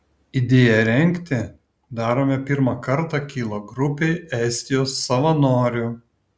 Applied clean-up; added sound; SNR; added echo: none; none; none; none.